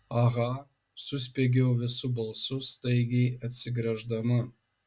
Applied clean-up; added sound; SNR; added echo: none; none; none; none.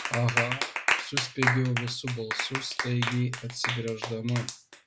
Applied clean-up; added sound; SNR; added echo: none; Clapping; 1 dB; none.